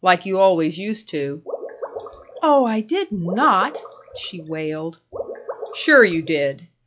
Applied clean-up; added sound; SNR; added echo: classical method log-MMSE.